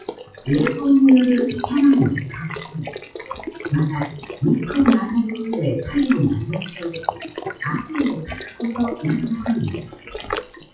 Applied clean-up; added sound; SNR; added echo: classical method WPE with log-MMSE.